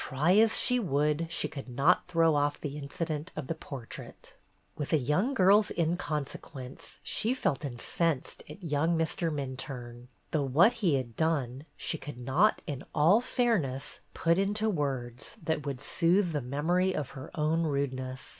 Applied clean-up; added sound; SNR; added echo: none; none; none; none.